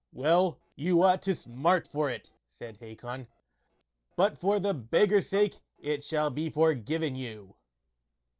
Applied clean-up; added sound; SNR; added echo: neural separator model SepFormer DNS4.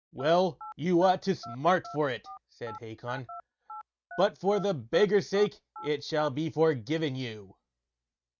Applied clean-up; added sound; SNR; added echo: neural mask model RNNoise.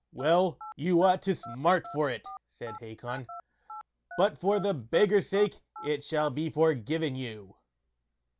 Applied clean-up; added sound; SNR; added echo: none; Telephone; 16 dB; none.